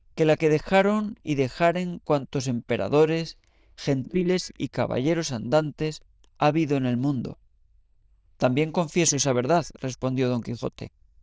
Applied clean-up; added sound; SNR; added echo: neural diffusion model UNIVERSE++.